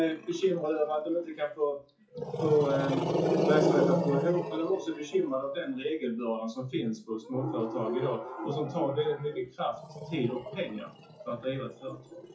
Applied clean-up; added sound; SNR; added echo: classical method WPE with log-MMSE.